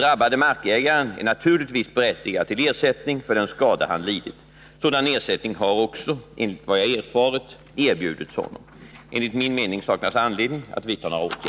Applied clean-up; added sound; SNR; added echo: none; none; none; none.